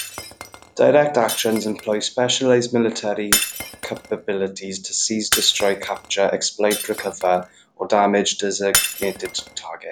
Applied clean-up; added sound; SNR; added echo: none; Shatter; 8 dB; none.